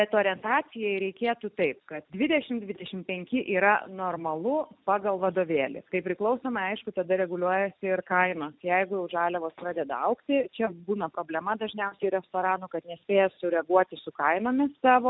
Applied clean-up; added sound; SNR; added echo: none; none; none; none.